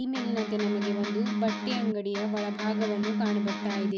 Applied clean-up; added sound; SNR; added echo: none; Electric guitar; -2 dB; none.